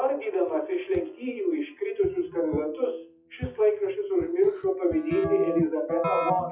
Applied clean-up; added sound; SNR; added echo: classical method WPE with log-MMSE.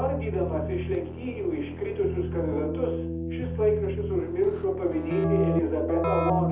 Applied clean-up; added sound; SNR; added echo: none; Keyboard (musical); 2 dB; reverberation time 0.5 s.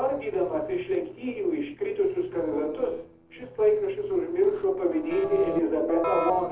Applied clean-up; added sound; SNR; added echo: neural separator model SepFormer DNS4.